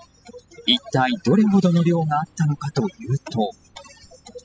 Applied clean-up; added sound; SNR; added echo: classical method spectral subtraction.